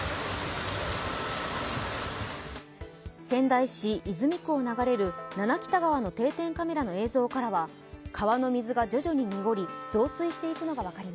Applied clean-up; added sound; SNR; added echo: none; Wind instrument, woodwind instrument; 15 dB; none.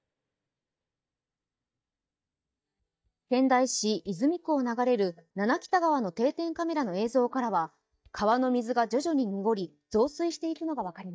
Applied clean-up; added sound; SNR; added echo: neural mask model DeepFilterNet 3.